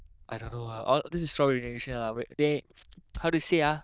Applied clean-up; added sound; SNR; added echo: neural diffusion model UNIVERSE++.